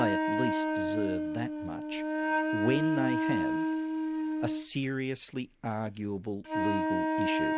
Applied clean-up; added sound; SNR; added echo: none; Wind instrument, woodwind instrument; -3 dB; none.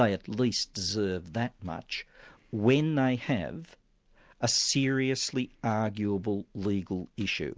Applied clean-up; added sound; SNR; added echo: none; none; none; none.